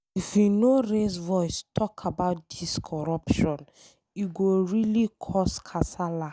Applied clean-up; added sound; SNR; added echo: none; none; none; none.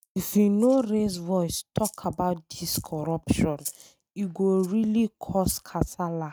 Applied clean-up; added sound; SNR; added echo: neural mask model RNNoise.